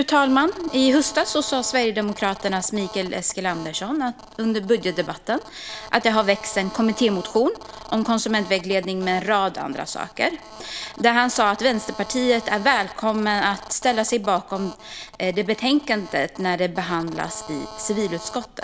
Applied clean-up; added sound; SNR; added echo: none; Telephone; 18 dB; none.